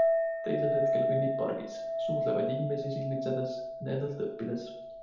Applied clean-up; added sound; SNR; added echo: none; Chink, clink; -3 dB; reverberation time 0.8 s.